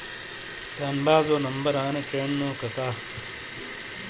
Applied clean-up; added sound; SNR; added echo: none; Liquid; 9 dB; none.